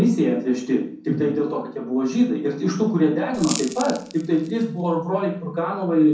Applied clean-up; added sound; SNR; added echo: none; Crackle; 15 dB; reverberation time 0.5 s.